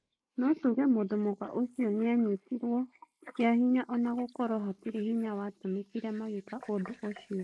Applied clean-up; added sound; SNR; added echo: neural mask model Resemble Enhance denoiser.